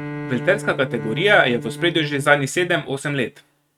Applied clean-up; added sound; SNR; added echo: neural mask model RNNoise.